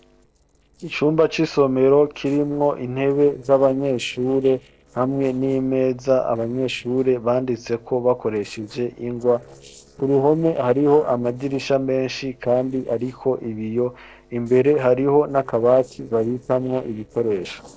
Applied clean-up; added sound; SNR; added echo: neural separator model SepFormer DNS4.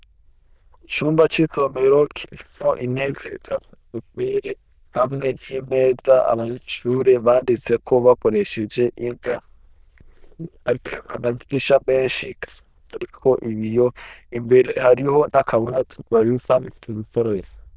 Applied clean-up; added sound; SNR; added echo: neural diffusion model UNIVERSE++.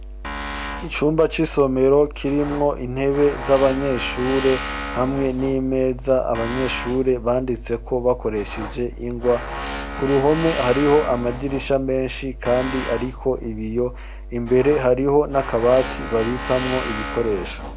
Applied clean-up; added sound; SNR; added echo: none; Tools; 9 dB; none.